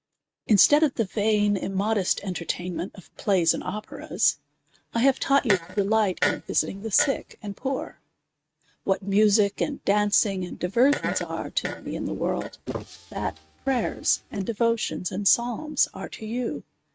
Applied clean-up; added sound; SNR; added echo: neural mask model RNNoise.